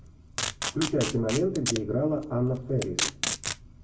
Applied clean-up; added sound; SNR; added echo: none; Packing tape, duct tape; 5 dB; reverberation time 0.2 s.